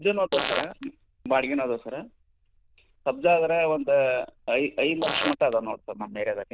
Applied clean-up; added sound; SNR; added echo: neural diffusion model UNIVERSE++.